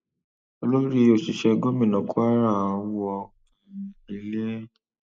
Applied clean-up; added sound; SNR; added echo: neural mask model Resemble Enhance denoiser.